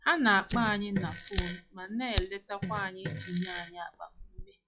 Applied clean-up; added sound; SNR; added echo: classical method log-MMSE.